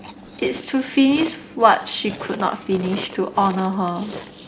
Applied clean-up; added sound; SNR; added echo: none; Chewing, mastication; 14 dB; none.